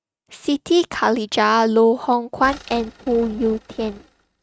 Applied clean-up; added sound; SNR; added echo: neural mask model RNNoise.